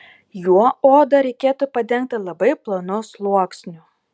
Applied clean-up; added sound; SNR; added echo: none; none; none; none.